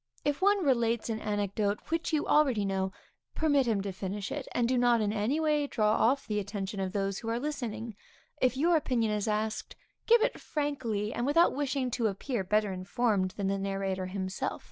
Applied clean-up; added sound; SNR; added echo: none; none; none; none.